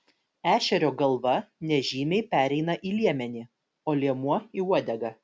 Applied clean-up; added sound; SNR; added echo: none; none; none; none.